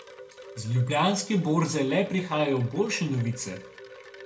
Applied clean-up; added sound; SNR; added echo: none; Wind chime; 18 dB; reverberation time 0.3 s.